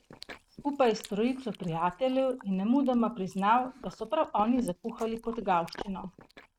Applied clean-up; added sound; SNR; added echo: neural mask model RNNoise.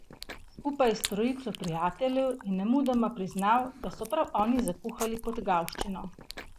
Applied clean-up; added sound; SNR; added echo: none; Chewing, mastication; 13 dB; none.